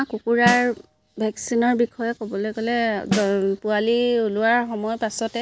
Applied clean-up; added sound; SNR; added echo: none; Snare drum; 10 dB; none.